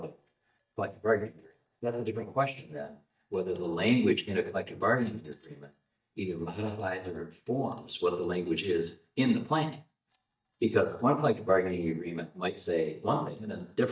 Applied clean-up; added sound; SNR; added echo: neural mask model DeepFilterNet 3.